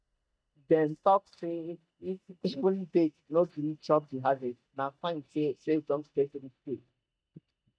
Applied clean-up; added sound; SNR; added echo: neural mask model DeepFilterNet 3.